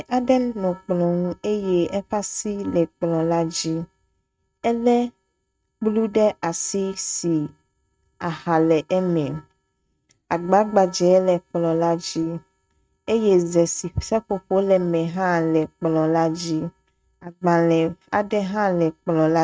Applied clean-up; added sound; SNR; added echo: neural mask model RNNoise.